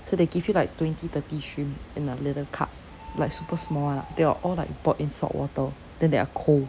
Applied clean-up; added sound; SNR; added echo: none; none; none; none.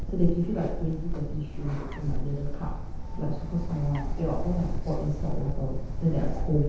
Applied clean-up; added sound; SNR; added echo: none; Bird; -1 dB; reverberation time 0.9 s.